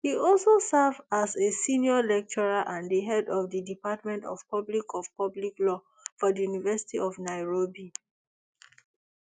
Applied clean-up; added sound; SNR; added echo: none; none; none; none.